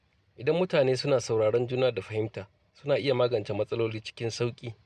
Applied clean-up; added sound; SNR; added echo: none; none; none; none.